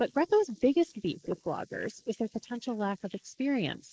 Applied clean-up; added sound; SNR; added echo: neural mask model Resemble Enhance denoiser.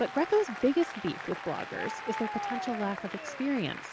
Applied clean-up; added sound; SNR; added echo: none; Applause; 8 dB; none.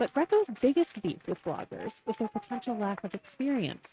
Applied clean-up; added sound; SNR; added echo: neural mask model RNNoise.